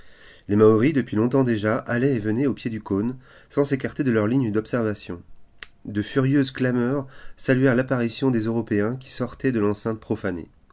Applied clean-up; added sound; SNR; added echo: none; none; none; none.